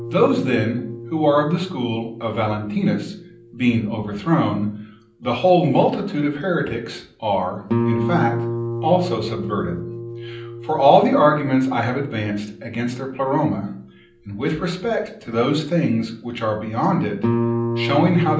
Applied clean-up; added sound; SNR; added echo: none; Guitar; 8 dB; reverberation time 0.6 s.